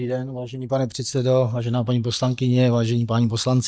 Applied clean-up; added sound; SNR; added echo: neural mask model DeepFilterNet 3.